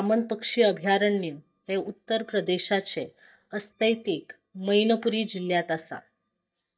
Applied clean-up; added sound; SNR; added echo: neural mask model DeepFilterNet 3.